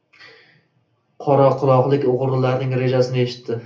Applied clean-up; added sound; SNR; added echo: none; none; none; reverberation time 0.3 s.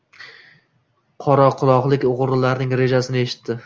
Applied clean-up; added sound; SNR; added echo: none; none; none; none.